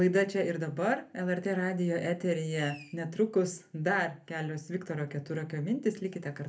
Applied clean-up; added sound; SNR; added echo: none; Fireworks; 16 dB; reverberation time 0.3 s.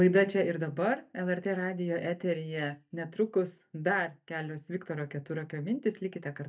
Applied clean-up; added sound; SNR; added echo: neural mask model DeepFilterNet 3.